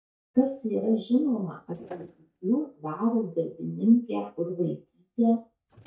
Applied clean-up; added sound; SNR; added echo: neural mask model DeepFilterNet 3.